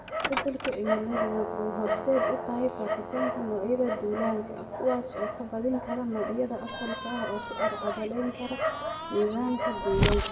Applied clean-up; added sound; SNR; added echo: none; Dog; 1 dB; reverberation time 1.1 s.